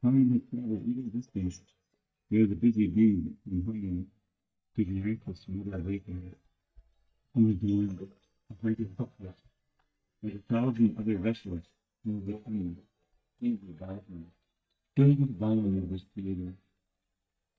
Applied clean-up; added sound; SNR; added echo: neural mask model DeepFilterNet 3.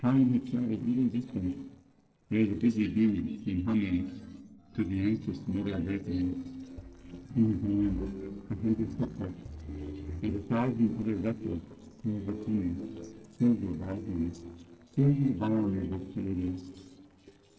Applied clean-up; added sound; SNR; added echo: neural separator model SepFormer DNS4.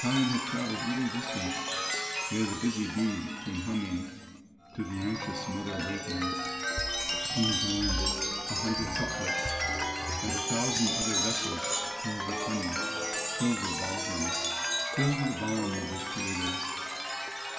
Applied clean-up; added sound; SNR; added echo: none; Chime; -1 dB; reverberation time 2.0 s.